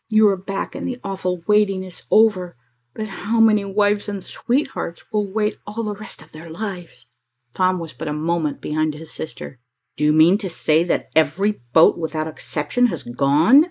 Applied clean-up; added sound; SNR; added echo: neural mask model Resemble Enhance denoiser.